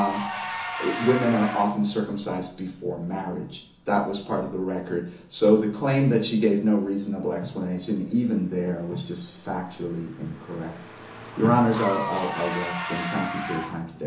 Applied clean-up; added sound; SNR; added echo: none; Engine / Car; 11 dB; reverberation time 0.7 s.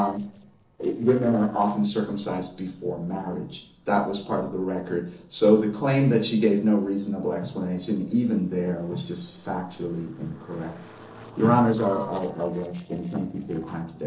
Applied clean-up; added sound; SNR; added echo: neural separator model SepFormer DNS4.